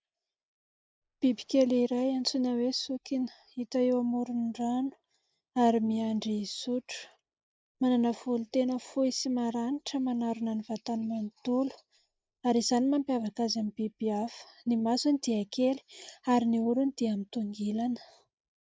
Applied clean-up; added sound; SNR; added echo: neural mask model Resemble Enhance denoiser.